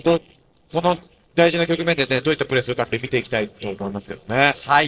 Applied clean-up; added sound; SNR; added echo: neural separator model SepFormer DNS4.